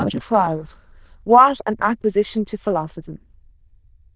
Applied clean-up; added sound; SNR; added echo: neural diffusion model UNIVERSE++.